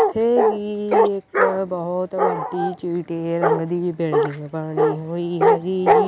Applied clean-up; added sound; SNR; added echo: none; Bark; -2 dB; none.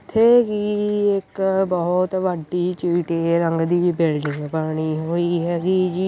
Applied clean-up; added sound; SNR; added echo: none; none; none; none.